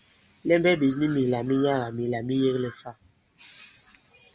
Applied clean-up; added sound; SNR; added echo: none; none; none; none.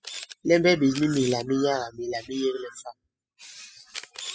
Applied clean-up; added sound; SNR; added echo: classical method spectral subtraction.